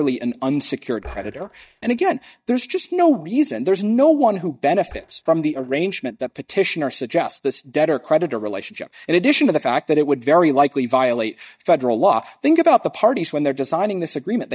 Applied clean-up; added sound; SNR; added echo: neural mask model DeepFilterNet 3.